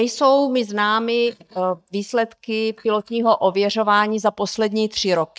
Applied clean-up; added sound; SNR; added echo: neural mask model DeepFilterNet 3.